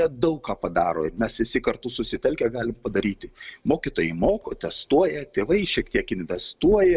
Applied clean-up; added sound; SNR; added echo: none; none; none; none.